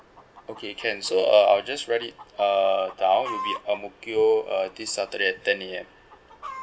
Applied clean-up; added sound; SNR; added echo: none; Chicken, rooster; 16 dB; none.